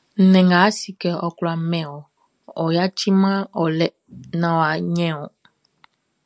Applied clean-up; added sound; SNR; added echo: none; none; none; none.